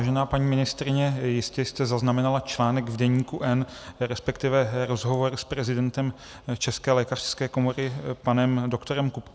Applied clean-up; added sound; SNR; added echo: none; none; none; none.